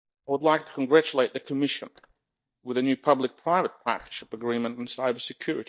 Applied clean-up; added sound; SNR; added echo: neural mask model DeepFilterNet 3.